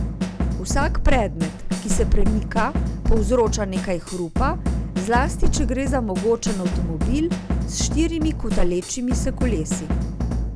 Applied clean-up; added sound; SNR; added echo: none; Drum / Drum kit; 2 dB; none.